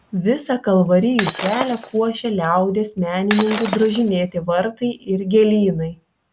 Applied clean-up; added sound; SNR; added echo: none; Shatter; 7 dB; none.